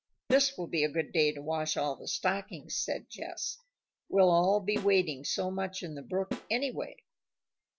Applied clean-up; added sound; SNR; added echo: none; Snare drum; 13 dB; none.